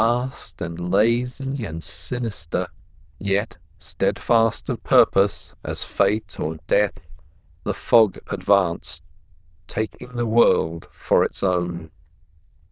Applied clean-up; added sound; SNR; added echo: neural diffusion model UNIVERSE++.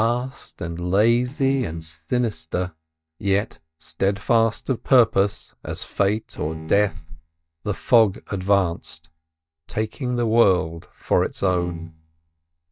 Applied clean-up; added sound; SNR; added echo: neural mask model DeepFilterNet 3.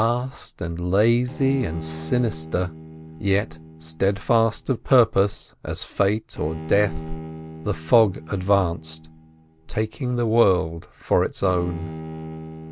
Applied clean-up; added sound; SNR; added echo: none; Bowed string instrument; 15 dB; none.